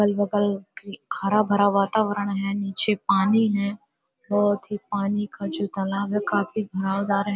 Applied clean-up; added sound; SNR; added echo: none; none; none; none.